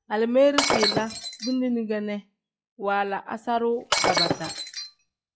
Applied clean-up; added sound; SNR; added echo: classical method log-MMSE.